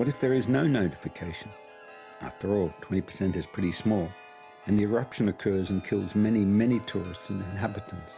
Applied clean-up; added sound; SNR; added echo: none; Chime; 20 dB; none.